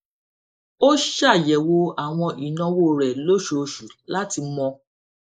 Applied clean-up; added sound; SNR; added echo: neural mask model Resemble Enhance denoiser.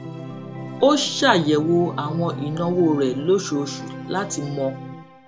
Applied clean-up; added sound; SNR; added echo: none; Organ; 11 dB; none.